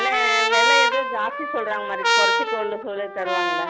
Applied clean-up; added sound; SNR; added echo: none; Trumpet; -5 dB; none.